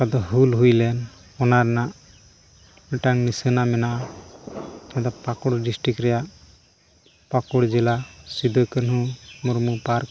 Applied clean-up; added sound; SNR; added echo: none; Fireworks; 17 dB; none.